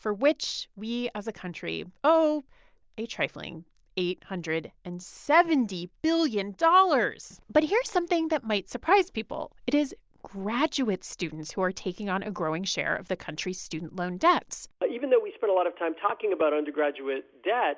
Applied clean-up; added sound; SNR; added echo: none; none; none; none.